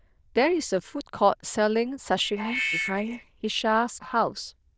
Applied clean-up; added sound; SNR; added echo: neural diffusion model UNIVERSE++.